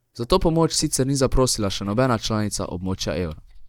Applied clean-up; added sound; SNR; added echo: neural mask model DeepFilterNet 3.